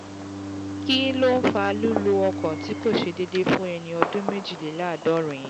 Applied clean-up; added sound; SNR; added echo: none; Bowed string instrument + Fireworks; 7 dB; none.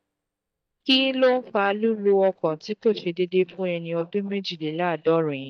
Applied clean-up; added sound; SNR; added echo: neural mask model DeepFilterNet 3.